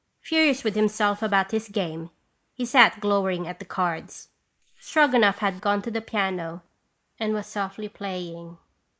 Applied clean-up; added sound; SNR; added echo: neural mask model Resemble Enhance denoiser.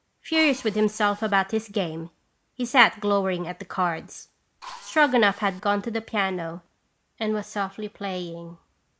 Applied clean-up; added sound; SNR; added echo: none; Drill; 19 dB; none.